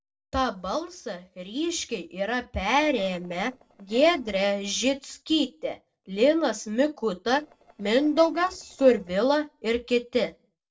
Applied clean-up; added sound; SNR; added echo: neural separator model SepFormer DNS4.